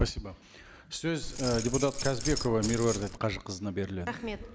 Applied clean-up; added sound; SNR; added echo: none; Keys jangling; 4 dB; none.